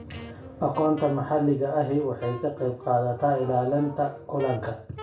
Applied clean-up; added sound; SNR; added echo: none; Wind instrument, woodwind instrument; 18 dB; reverberation time 0.3 s.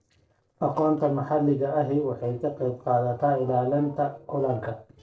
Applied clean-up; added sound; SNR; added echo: neural separator model SepFormer DNS4.